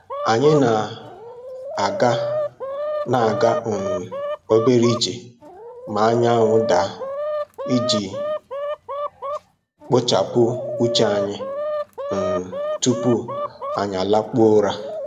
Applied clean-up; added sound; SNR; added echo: none; Chicken, rooster; 6 dB; none.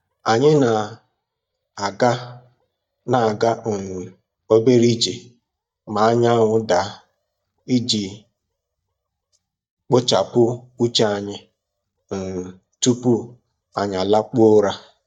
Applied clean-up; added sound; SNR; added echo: neural mask model DeepFilterNet 3.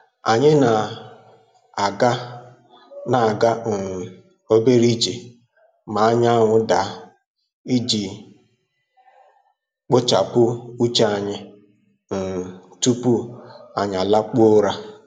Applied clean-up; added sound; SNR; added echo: none; none; none; none.